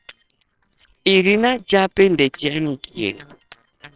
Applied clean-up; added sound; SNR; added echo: neural separator model SepFormer WHAMR!.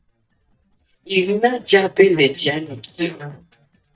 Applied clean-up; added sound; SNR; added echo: neural mask model DeepFilterNet 3.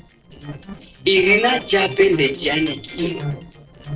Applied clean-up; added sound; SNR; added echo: neural separator model SepFormer DNS4.